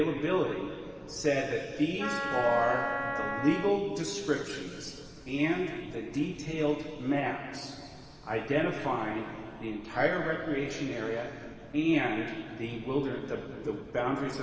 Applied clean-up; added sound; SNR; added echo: none; Wind instrument, woodwind instrument; 3 dB; reverberation time 2.4 s.